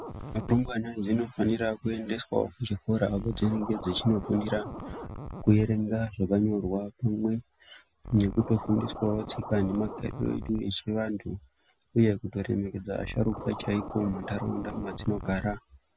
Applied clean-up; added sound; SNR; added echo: none; Scratching (performance technique); 13 dB; none.